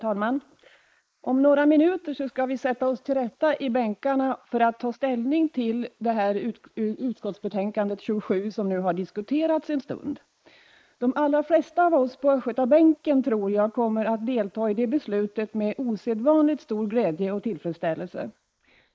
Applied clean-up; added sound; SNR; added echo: neural mask model Resemble Enhance denoiser.